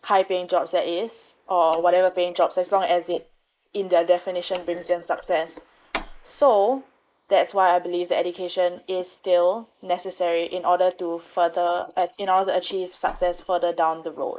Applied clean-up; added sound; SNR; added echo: neural mask model Resemble Enhance denoiser.